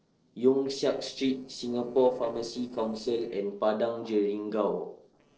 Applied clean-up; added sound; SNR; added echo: neural separator model SepFormer DNS4.